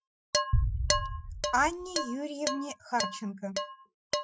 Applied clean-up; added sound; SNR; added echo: classical method Wiener filter.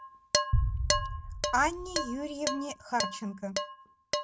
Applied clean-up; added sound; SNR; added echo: none; Dishes, pots, and pans + Boom; -3 dB; none.